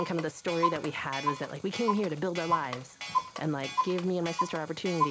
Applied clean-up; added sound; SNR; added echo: none; Clock; 2 dB; none.